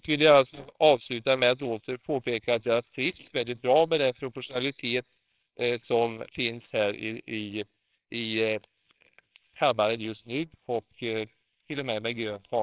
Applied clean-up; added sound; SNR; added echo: neural separator model SepFormer WHAMR!.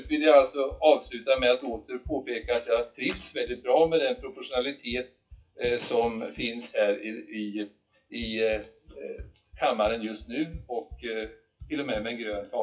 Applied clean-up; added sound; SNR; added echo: classical method WPE with log-MMSE.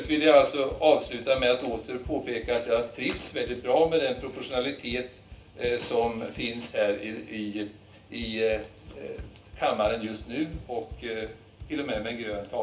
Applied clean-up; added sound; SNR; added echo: none; Run; 19 dB; reverberation time 0.3 s.